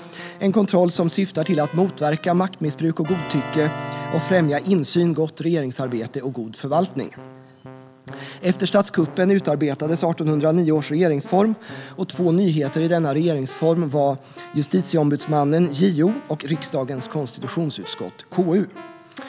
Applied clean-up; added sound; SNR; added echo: none; Keyboard (musical); 17 dB; none.